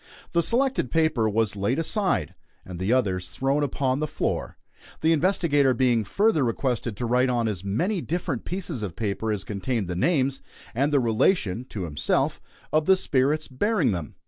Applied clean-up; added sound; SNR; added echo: none; none; none; none.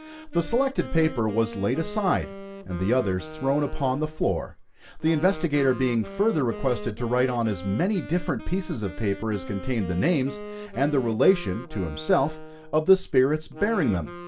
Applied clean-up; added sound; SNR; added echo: none; Wind instrument, woodwind instrument; 14 dB; reverberation time 0.2 s.